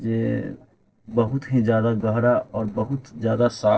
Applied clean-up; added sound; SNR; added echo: neural separator model SepFormer DNS4.